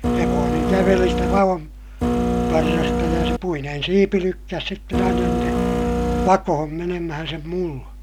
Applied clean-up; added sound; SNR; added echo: none; Printer; -3 dB; none.